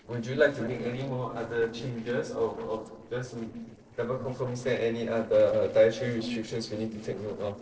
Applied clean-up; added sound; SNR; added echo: neural separator model SepFormer DNS4.